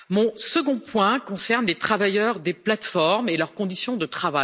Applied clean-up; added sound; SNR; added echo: neural mask model Resemble Enhance denoiser.